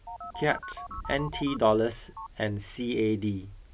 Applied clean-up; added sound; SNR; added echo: none; Telephone; 12 dB; none.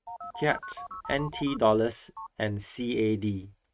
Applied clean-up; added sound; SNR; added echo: neural mask model RNNoise.